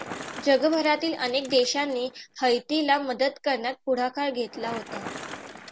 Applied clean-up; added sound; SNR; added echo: none; Bicycle; 15 dB; none.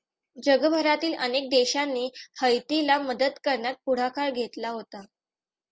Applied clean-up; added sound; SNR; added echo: none; none; none; none.